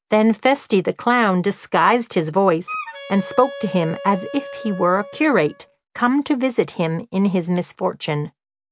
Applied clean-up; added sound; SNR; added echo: none; Wind instrument, woodwind instrument; 14 dB; none.